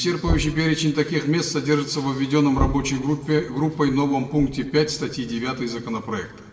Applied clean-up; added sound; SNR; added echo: none; Knock; 9 dB; reverberation time 2.0 s.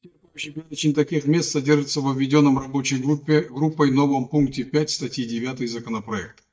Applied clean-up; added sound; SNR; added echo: neural mask model DeepFilterNet 3.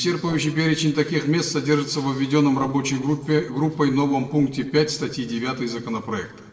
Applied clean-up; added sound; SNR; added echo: neural separator model SepFormer DNS4.